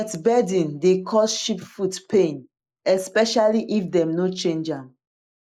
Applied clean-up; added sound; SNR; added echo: neural mask model Resemble Enhance denoiser.